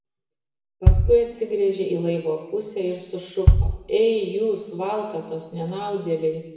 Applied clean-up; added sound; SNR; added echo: none; Bass drum; -2 dB; reverberation time 1.0 s.